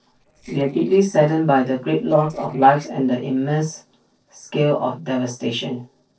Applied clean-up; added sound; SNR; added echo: neural separator model SepFormer DNS4.